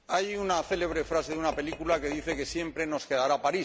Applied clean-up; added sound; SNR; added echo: none; Tap / Glass; 14 dB; none.